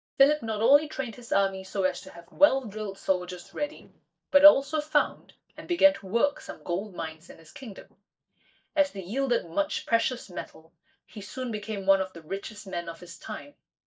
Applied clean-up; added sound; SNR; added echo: neural mask model DeepFilterNet 3.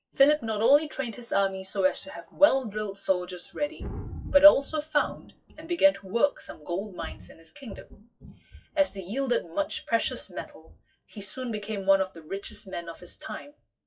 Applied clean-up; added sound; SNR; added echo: classical method WPE with log-MMSE.